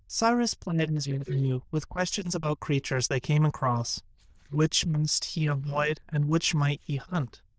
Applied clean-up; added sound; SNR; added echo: neural diffusion model UNIVERSE++.